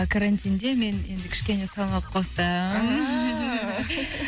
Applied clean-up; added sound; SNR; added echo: none; none; none; none.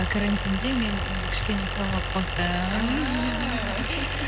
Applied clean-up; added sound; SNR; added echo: none; Idling; 1 dB; none.